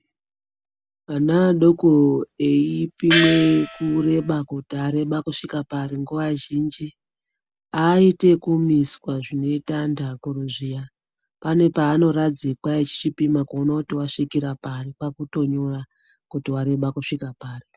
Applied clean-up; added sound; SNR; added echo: none; Gong; 3 dB; none.